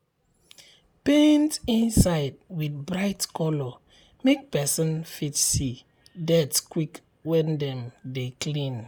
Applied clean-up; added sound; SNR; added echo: none; none; none; none.